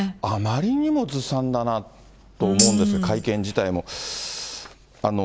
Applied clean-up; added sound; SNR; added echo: none; Tambourine; 4 dB; none.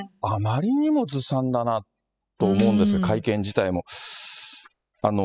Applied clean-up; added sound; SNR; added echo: classical method spectral subtraction.